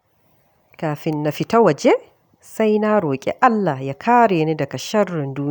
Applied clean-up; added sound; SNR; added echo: none; none; none; none.